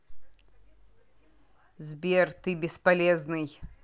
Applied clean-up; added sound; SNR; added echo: none; none; none; none.